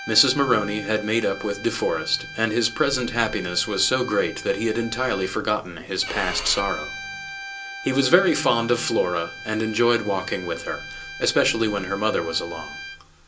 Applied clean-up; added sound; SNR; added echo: none; Bowed string instrument; 13 dB; reverberation time 0.2 s.